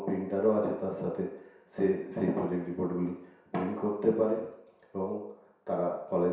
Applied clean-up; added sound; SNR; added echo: none; none; none; reverberation time 0.7 s.